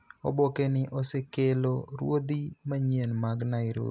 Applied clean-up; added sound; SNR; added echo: none; none; none; none.